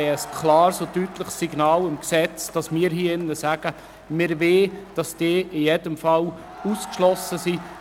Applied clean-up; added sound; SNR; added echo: none; Crowd; 18 dB; none.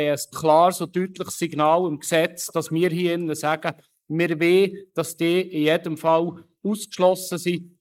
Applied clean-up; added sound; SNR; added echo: neural mask model Resemble Enhance denoiser.